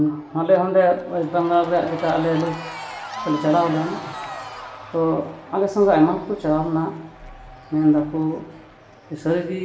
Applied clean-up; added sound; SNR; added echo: none; Crowd / Cheering; 16 dB; reverberation time 0.8 s.